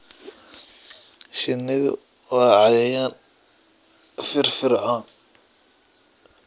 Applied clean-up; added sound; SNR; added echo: none; none; none; none.